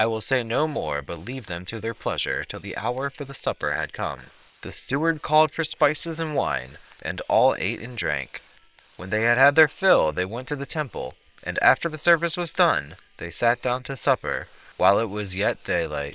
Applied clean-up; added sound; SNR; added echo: neural separator model SepFormer WHAM!.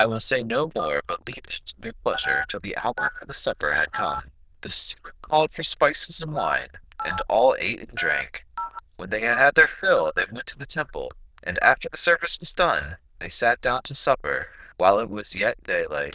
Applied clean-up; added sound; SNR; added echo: neural diffusion model UNIVERSE++.